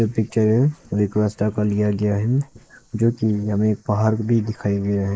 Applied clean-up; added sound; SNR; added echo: neural mask model Resemble Enhance denoiser.